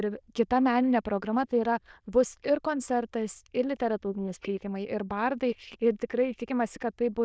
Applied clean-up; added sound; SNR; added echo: neural diffusion model UNIVERSE++.